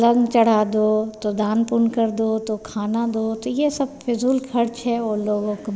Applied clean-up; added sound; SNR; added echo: none; none; none; none.